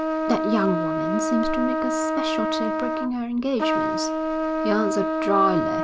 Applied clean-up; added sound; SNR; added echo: none; Trumpet; -1 dB; none.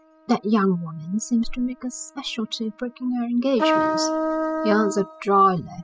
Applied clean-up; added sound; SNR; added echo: classical method spectral subtraction.